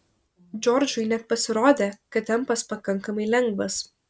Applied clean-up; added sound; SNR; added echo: none; none; none; none.